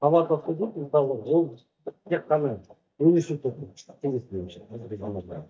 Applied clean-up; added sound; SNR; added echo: neural mask model DeepFilterNet 3.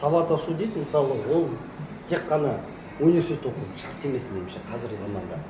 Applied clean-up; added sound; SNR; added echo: none; none; none; none.